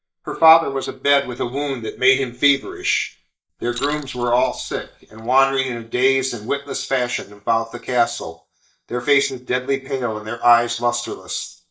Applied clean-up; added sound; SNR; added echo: neural mask model DeepFilterNet 3.